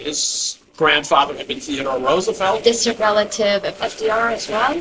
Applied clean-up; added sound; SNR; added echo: neural separator model SepFormer DNS4.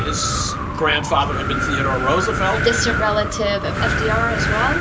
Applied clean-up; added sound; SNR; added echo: none; Wind; 0 dB; reverberation time 0.2 s.